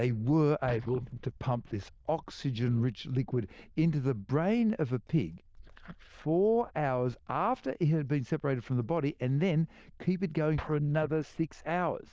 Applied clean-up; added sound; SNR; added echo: neural diffusion model UNIVERSE++.